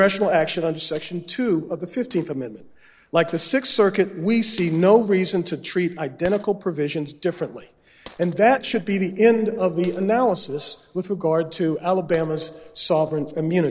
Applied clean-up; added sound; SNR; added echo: neural separator model SepFormer DNS4.